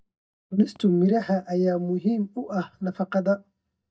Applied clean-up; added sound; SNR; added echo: neural mask model DeepFilterNet 3.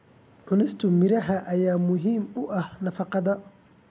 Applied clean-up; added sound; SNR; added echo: none; none; none; none.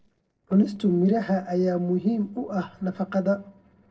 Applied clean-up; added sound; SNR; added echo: neural separator model SepFormer DNS4.